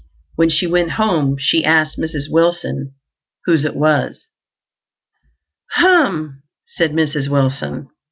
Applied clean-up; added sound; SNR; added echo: none; none; none; none.